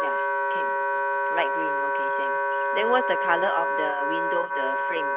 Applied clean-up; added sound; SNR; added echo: neural mask model RNNoise.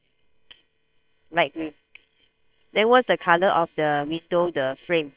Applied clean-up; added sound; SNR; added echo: neural separator model SepFormer WHAM!.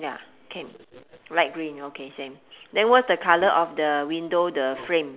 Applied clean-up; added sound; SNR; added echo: none; none; none; none.